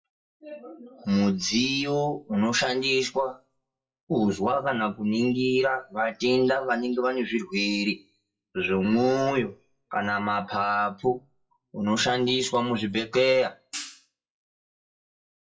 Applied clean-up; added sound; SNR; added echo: classical method WPE with log-MMSE.